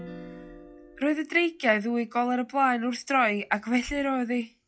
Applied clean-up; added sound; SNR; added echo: classical method log-MMSE.